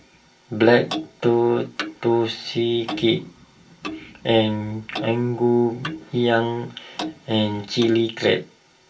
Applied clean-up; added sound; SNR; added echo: none; Clock; 15 dB; reverberation time 0.2 s.